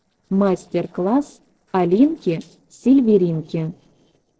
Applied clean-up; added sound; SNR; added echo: neural separator model SepFormer DNS4.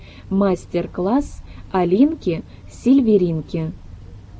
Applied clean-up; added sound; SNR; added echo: none; none; none; none.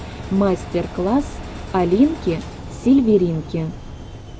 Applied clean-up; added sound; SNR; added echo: none; Engine; 13 dB; none.